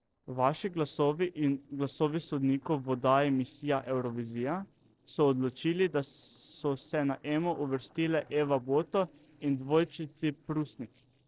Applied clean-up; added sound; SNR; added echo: neural separator model SepFormer DNS4.